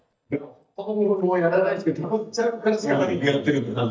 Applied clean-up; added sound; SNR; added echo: neural mask model DeepFilterNet 3.